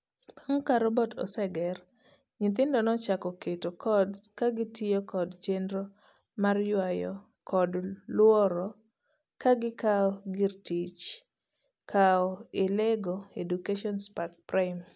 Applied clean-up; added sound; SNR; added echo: none; none; none; none.